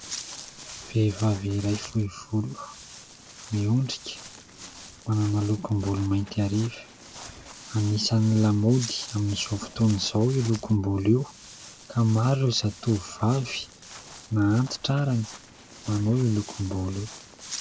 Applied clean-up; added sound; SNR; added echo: none; Walk, footsteps; 17 dB; none.